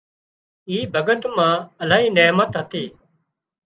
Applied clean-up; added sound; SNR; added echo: none; Breathing; 15 dB; none.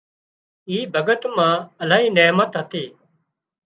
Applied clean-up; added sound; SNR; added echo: none; none; none; none.